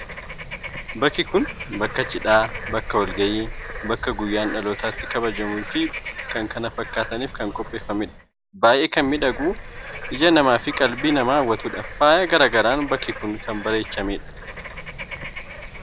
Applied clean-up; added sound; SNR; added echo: none; Bird / Frog; 10 dB; none.